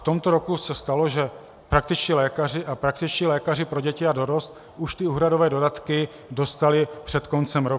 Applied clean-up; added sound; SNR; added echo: none; none; none; none.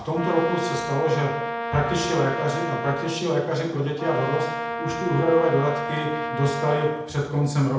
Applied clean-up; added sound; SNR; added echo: none; Brass instrument; 5 dB; reverberation time 0.8 s.